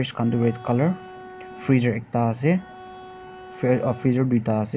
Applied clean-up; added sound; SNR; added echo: none; Bowed string instrument; 19 dB; none.